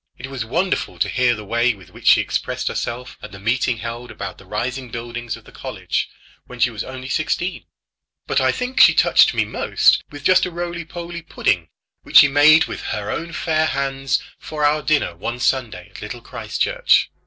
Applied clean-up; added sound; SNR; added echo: none; none; none; none.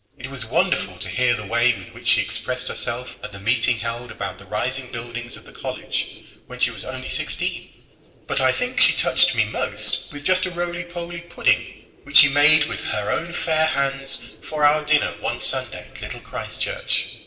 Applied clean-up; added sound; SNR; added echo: neural separator model SepFormer DNS4.